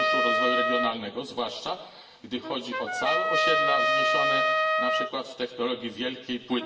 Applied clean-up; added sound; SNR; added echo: none; Trumpet; -5 dB; reverberation time 0.9 s.